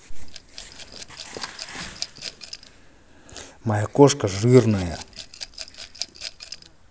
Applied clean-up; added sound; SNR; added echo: none; Rattle / Glass; 15 dB; none.